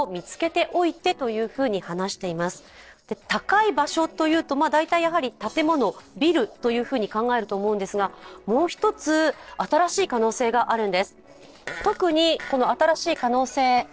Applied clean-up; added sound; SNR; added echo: neural separator model SepFormer DNS4.